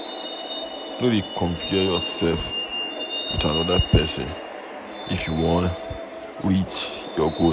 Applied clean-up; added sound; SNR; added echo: none; Truck; 6 dB; none.